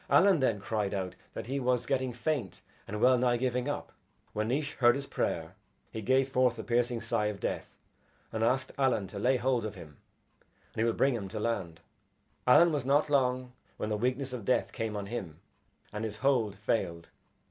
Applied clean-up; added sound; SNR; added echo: none; none; none; none.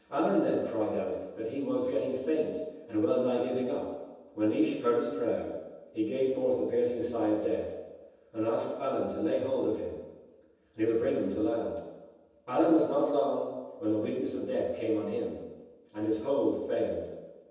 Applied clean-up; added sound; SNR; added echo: none; none; none; reverberation time 1.1 s.